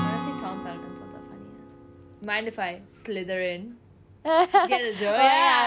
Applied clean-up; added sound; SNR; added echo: none; Acoustic guitar / Strum; 13 dB; none.